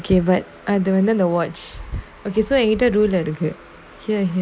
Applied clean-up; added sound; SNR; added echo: none; none; none; none.